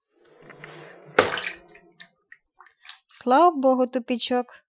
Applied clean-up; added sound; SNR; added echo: classical method Wiener filter.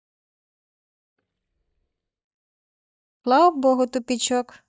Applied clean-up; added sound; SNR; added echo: neural mask model DeepFilterNet 3.